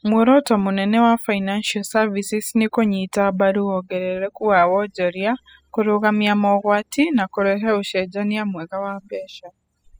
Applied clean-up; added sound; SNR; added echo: classical method spectral subtraction.